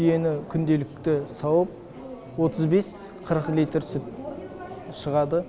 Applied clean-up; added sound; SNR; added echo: none; none; none; none.